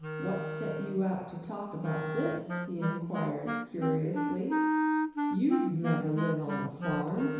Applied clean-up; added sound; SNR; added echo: none; Wind instrument, woodwind instrument; 1 dB; reverberation time 1.0 s.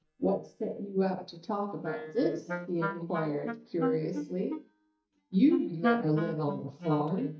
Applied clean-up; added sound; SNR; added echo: neural mask model DeepFilterNet 3.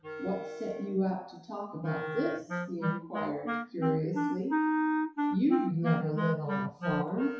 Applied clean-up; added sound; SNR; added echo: classical method WPE with log-MMSE.